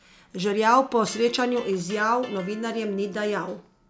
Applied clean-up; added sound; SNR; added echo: none; Electric guitar; 19 dB; none.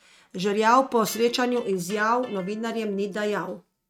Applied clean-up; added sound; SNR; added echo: neural mask model RNNoise.